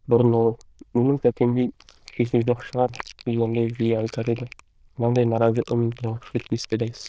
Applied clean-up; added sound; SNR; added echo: neural diffusion model UNIVERSE++.